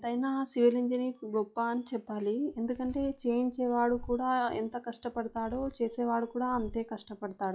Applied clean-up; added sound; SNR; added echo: classical method log-MMSE.